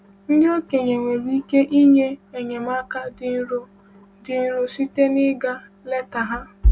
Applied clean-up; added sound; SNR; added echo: none; none; none; none.